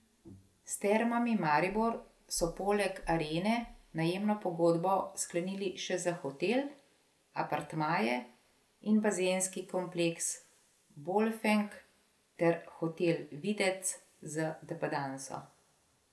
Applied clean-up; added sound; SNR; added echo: none; none; none; none.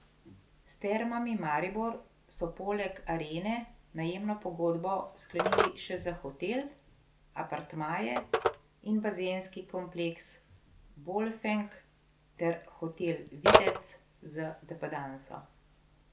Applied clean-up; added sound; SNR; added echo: none; Telephone; 1 dB; none.